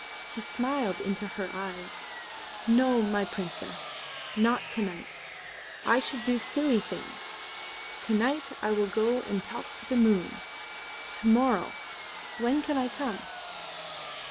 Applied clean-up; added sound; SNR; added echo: none; Sawing; 8 dB; none.